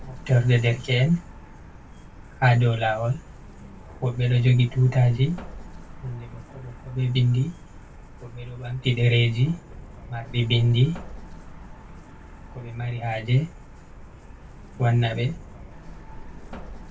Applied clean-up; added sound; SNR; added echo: none; Truck; 16 dB; reverberation time 0.1 s.